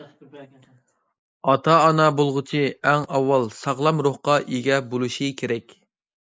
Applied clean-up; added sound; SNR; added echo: neural mask model Resemble Enhance denoiser.